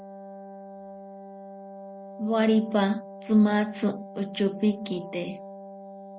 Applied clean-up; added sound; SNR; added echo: none; Wind instrument, woodwind instrument; 14 dB; none.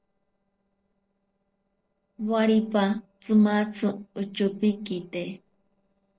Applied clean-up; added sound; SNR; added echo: neural separator model SepFormer DNS4.